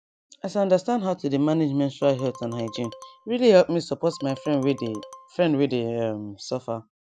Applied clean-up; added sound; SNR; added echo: none; Marimba, xylophone; 20 dB; none.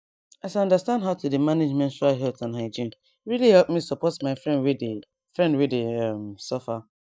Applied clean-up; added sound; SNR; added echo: neural mask model DeepFilterNet 3.